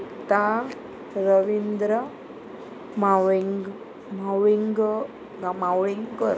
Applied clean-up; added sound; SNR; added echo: none; none; none; none.